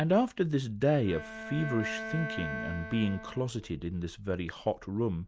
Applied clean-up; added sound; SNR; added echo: none; Bowed string instrument; 10 dB; none.